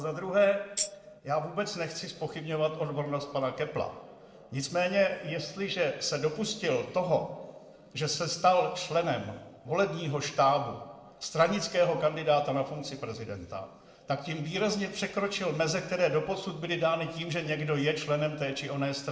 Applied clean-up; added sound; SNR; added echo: neural separator model SepFormer DNS4.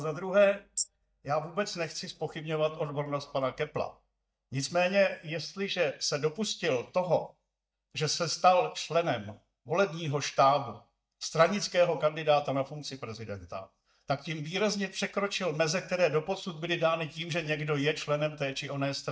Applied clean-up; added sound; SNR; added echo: neural mask model DeepFilterNet 3.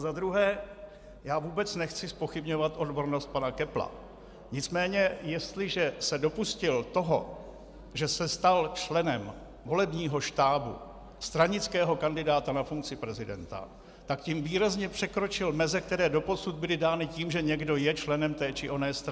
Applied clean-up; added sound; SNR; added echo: none; none; none; none.